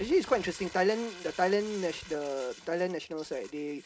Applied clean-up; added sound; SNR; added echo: none; Crumpling, crinkling; 18 dB; reverberation time 0.3 s.